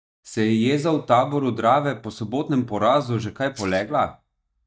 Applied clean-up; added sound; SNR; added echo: neural mask model DeepFilterNet 3.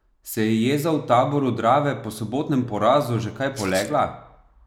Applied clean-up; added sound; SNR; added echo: none; Rattle (instrument); 15 dB; none.